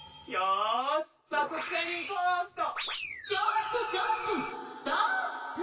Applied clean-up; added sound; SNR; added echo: none; none; none; reverberation time 0.1 s.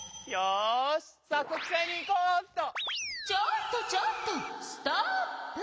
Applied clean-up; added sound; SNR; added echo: none; none; none; none.